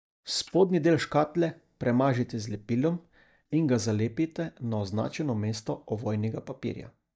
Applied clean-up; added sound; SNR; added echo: neural mask model DeepFilterNet 3.